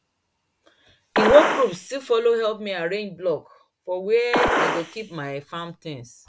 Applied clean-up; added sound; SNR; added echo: none; Gunshot, gunfire; 1 dB; none.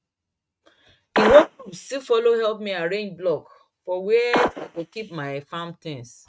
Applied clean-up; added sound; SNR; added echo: neural mask model RNNoise.